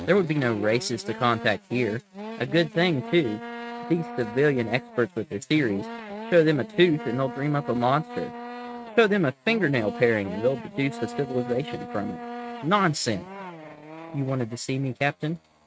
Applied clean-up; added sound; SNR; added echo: neural mask model RNNoise.